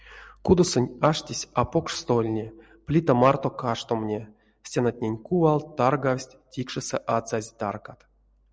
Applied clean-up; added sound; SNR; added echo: none; none; none; none.